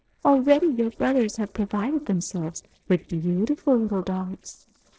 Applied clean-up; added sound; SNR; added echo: neural separator model SepFormer DNS4.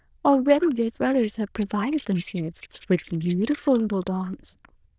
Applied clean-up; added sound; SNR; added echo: neural diffusion model UNIVERSE++.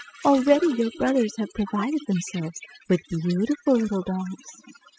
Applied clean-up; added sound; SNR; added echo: classical method spectral subtraction.